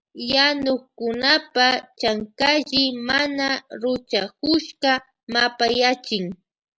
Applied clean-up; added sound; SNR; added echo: none; none; none; none.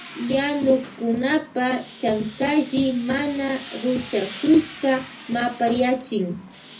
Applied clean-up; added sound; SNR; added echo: none; Tools; 18 dB; reverberation time 0.4 s.